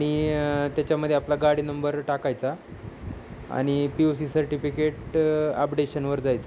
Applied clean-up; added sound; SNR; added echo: none; none; none; none.